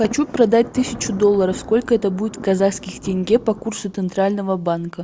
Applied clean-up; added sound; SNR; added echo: none; Thunder; 16 dB; none.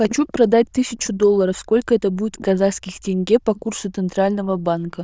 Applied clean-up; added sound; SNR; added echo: neural diffusion model UNIVERSE++.